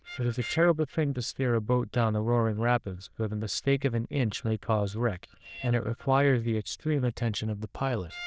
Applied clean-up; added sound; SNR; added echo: neural diffusion model UNIVERSE++.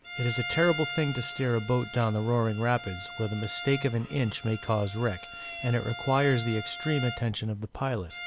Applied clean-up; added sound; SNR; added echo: none; Bowed string instrument; 11 dB; none.